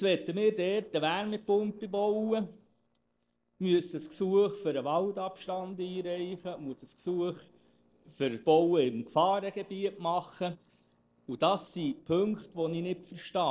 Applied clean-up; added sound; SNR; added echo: neural separator model SepFormer DNS4.